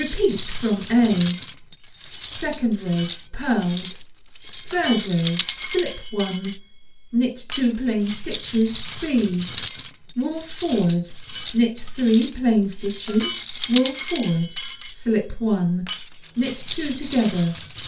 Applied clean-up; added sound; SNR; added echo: none; Cutlery, silverware; 0 dB; reverberation time 0.2 s.